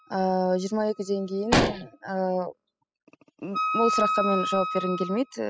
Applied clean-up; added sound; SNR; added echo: classical method spectral subtraction.